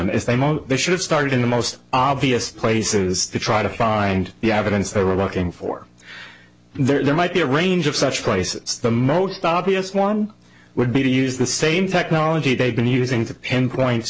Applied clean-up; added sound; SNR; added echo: none; none; none; none.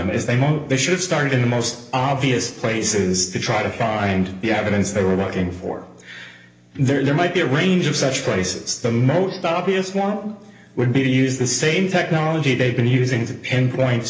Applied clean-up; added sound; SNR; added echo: none; none; none; reverberation time 0.8 s.